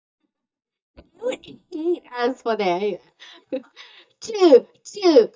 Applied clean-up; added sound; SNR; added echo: neural mask model DeepFilterNet 3.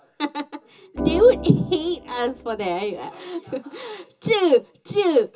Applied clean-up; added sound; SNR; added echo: none; Organ; 10 dB; reverberation time 0.2 s.